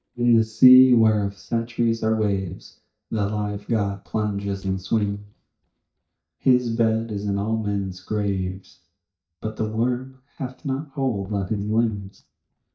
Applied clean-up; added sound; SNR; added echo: neural mask model DeepFilterNet 3.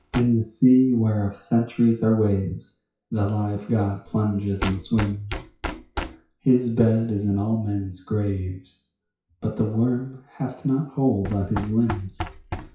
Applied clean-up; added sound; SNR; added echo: classical method WPE with log-MMSE.